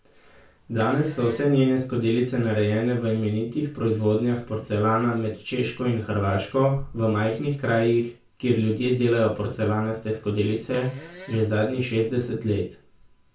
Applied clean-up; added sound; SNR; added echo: none; Fart; 19 dB; reverberation time 0.2 s.